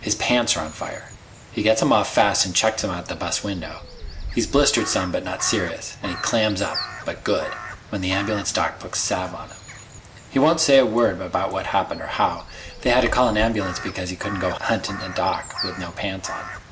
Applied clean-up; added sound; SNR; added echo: none; Crow; 12 dB; none.